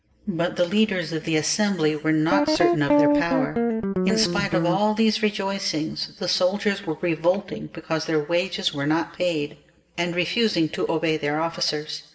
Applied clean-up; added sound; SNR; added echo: none; Guitar; -2 dB; reverberation time 0.9 s.